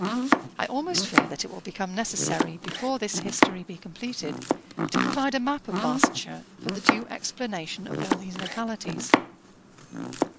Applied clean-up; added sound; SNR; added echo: none; Domestic sounds, home sounds; -3 dB; none.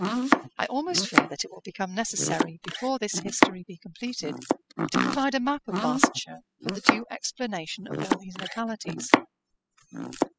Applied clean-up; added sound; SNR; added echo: classical method spectral subtraction.